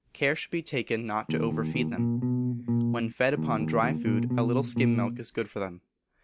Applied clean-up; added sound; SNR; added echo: none; Bass guitar; -3 dB; none.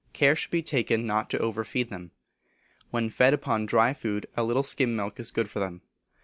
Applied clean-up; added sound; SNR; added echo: none; none; none; none.